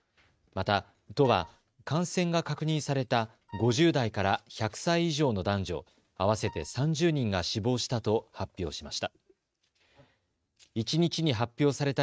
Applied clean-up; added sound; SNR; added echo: neural mask model RNNoise.